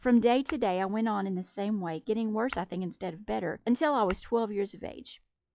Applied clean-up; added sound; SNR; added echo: classical method log-MMSE.